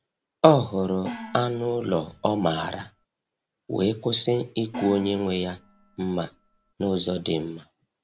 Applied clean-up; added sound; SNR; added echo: none; Gong; 17 dB; none.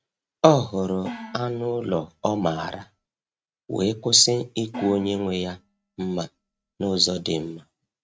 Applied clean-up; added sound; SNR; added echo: neural mask model RNNoise.